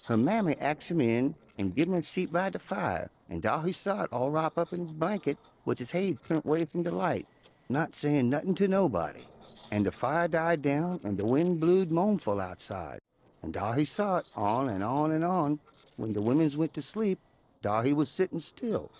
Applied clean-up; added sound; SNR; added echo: neural separator model SepFormer DNS4.